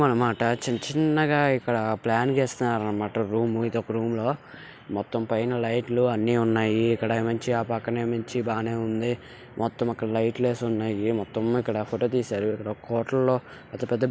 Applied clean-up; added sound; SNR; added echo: none; none; none; none.